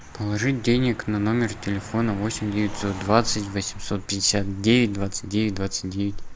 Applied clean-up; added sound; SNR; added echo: none; Car passing by; 11 dB; none.